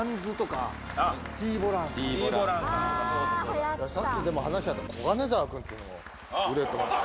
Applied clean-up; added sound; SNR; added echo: none; Applause + Motorcycle; 10 dB; none.